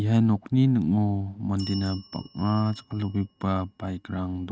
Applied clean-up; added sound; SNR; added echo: neural mask model RNNoise.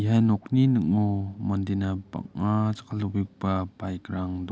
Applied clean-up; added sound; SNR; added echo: none; none; none; none.